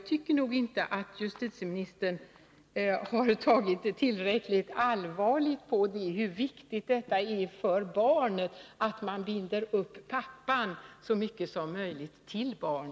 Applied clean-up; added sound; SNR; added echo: none; none; none; none.